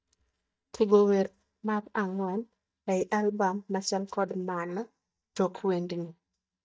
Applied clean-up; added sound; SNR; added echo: neural mask model DeepFilterNet 3.